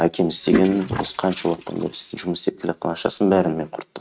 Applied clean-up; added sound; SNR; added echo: neural mask model RNNoise.